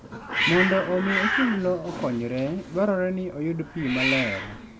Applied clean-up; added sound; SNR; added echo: none; Hiss; 3 dB; none.